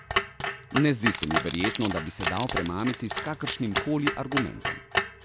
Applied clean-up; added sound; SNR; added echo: none; Clock + Wood; -1 dB; none.